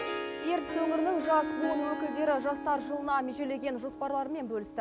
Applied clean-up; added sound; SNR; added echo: none; Harp; 5 dB; none.